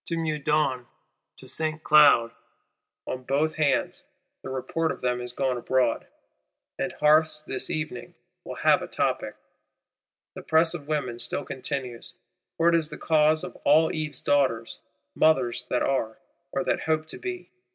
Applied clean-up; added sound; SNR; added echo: none; none; none; none.